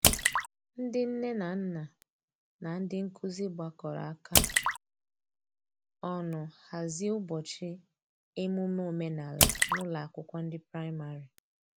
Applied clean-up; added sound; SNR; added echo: none; Drip / Splash, splatter; -5 dB; none.